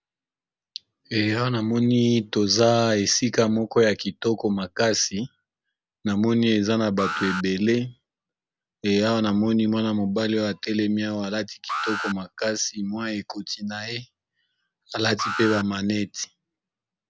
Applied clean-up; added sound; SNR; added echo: none; Alarm; 9 dB; none.